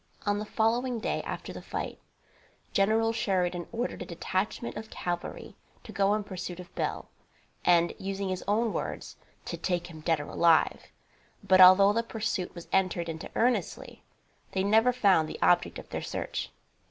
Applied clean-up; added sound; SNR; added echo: none; none; none; none.